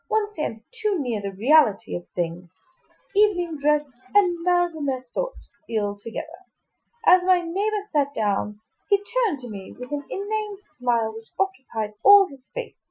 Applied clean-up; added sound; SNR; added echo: classical method Wiener filter.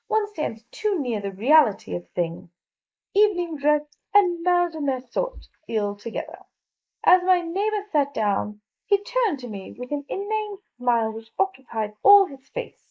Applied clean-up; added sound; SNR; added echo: neural mask model Resemble Enhance denoiser.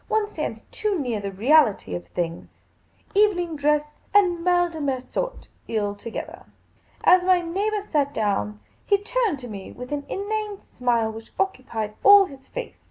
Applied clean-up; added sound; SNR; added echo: none; none; none; none.